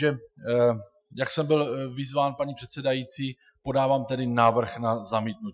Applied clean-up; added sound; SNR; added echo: classical method Wiener filter.